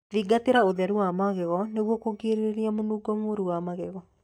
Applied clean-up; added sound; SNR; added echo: neural mask model DeepFilterNet 3.